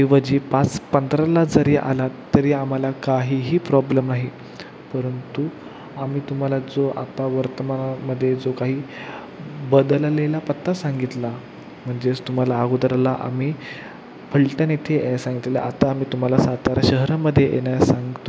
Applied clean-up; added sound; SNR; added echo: none; none; none; none.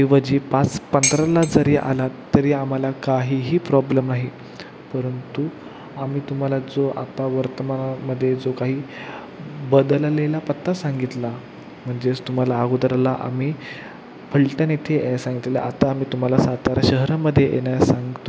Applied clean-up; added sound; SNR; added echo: none; Dishes, pots, and pans; 5 dB; none.